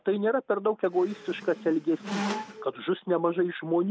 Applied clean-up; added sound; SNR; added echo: none; Squeak; 9 dB; none.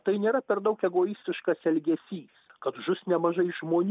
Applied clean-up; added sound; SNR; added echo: none; none; none; none.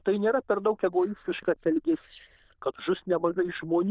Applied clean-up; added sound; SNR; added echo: neural diffusion model UNIVERSE++.